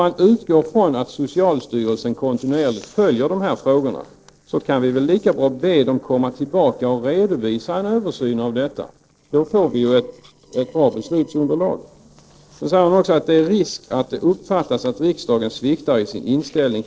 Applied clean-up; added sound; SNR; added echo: neural separator model SepFormer DNS4.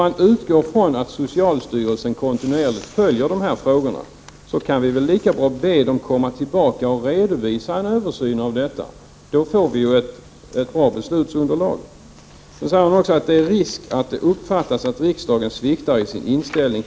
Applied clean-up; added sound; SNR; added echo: none; none; none; none.